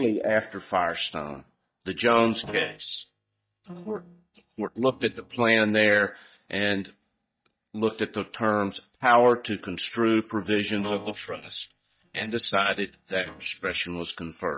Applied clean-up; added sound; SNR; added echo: neural mask model DeepFilterNet 3.